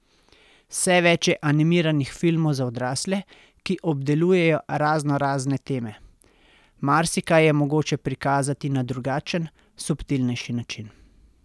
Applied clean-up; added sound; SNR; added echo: none; none; none; none.